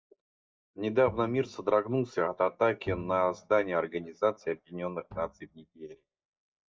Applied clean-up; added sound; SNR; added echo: neural mask model DeepFilterNet 3.